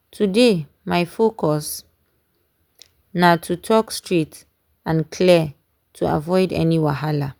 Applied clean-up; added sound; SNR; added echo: none; none; none; none.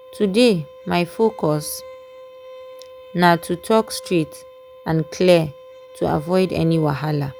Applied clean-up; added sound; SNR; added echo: none; Bowed string instrument; 19 dB; none.